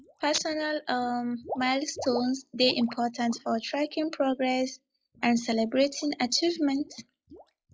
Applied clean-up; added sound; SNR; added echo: classical method log-MMSE.